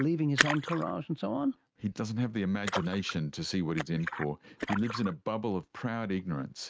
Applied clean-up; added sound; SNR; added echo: neural mask model RNNoise.